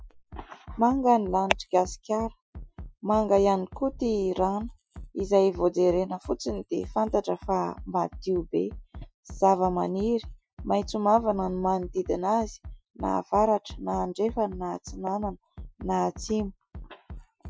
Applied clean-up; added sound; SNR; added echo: classical method Wiener filter.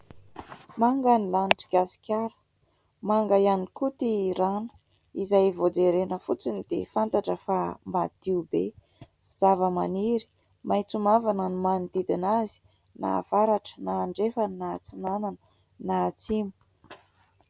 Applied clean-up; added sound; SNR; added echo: none; none; none; none.